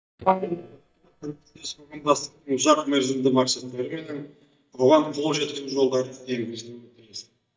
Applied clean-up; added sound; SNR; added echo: neural mask model DeepFilterNet 3.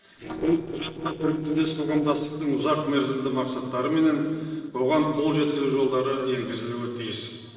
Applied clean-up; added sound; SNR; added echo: neural separator model SepFormer DNS4.